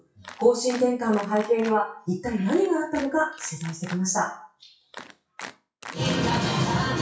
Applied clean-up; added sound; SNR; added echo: classical method WPE with log-MMSE.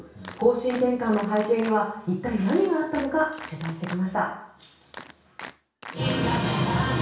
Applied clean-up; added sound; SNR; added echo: none; Clapping; 17 dB; reverberation time 0.6 s.